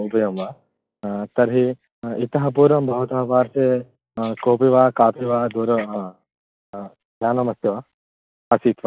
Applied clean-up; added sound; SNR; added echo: classical method log-MMSE.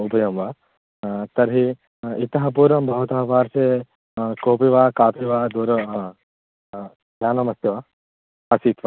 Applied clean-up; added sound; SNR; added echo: none; none; none; none.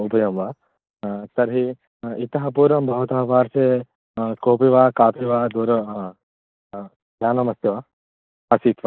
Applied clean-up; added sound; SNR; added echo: neural mask model DeepFilterNet 3.